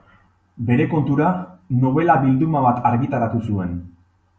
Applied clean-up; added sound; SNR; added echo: none; none; none; none.